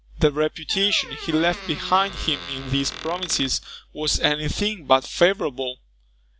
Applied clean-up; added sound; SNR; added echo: none; Squeak; 14 dB; none.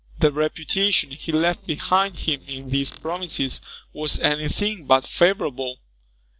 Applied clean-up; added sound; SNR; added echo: neural separator model SepFormer DNS4.